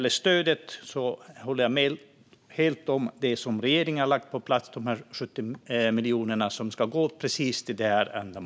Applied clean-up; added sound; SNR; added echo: none; none; none; none.